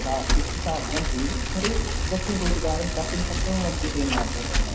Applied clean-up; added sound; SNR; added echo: none; Bicycle; -4 dB; reverberation time 0.9 s.